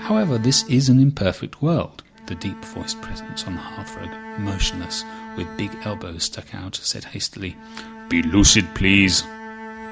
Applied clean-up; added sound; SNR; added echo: none; Bowed string instrument; 16 dB; none.